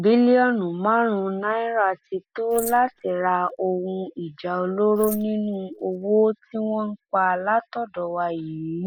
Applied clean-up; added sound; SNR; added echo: neural mask model Resemble Enhance denoiser.